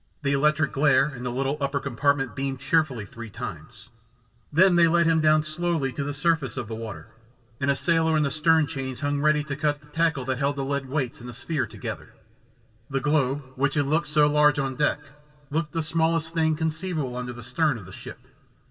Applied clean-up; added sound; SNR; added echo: none; none; none; reverberation time 1.5 s.